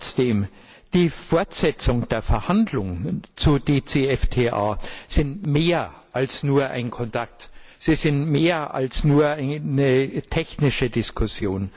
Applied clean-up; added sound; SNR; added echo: none; none; none; none.